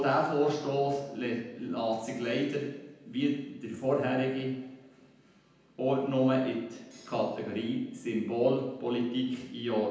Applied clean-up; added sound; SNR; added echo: none; none; none; reverberation time 0.9 s.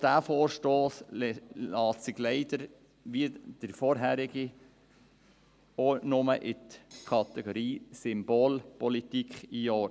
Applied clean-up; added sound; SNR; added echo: none; none; none; none.